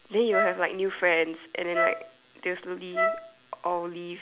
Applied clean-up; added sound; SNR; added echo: none; Wind instrument, woodwind instrument; 1 dB; none.